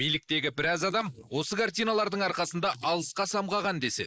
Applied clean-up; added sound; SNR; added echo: neural mask model Resemble Enhance denoiser.